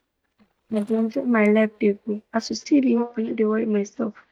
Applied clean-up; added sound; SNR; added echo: neural mask model DeepFilterNet 3.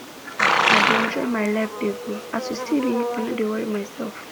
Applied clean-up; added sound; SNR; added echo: none; Livestock, farm animals, working animals; -1 dB; none.